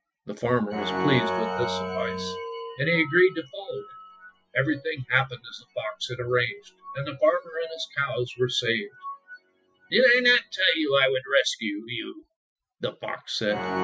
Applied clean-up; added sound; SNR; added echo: classical method Wiener filter.